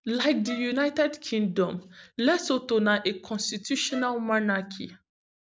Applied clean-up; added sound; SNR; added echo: none; Bowed string instrument; 19 dB; none.